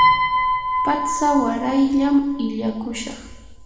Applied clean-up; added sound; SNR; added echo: none; Piano; 1 dB; reverberation time 1.2 s.